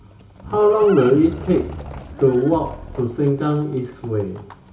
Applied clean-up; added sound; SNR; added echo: none; Livestock, farm animals, working animals; 15 dB; reverberation time 0.2 s.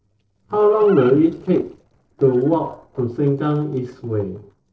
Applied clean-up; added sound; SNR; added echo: neural separator model SepFormer DNS4.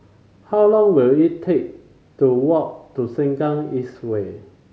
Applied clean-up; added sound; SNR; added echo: none; none; none; none.